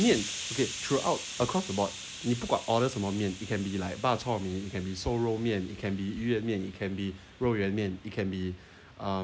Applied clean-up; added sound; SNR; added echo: none; Hiss; 13 dB; none.